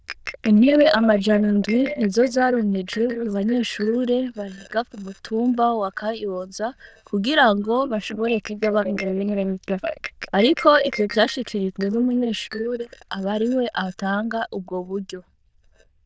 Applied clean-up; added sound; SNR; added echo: neural diffusion model UNIVERSE++.